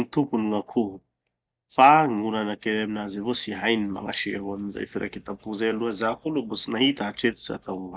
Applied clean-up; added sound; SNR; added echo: neural mask model DeepFilterNet 3.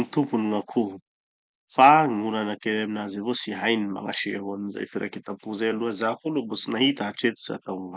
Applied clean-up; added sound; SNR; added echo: none; none; none; none.